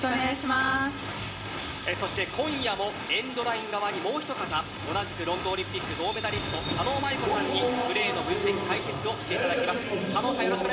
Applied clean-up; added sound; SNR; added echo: none; Rattle (instrument); 16 dB; reverberation time 2.7 s.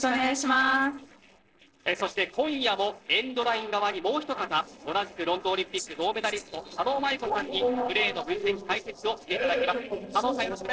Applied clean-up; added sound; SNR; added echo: neural separator model SepFormer DNS4.